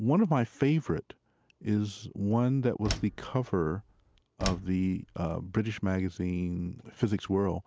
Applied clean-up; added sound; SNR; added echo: none; Slam; 11 dB; none.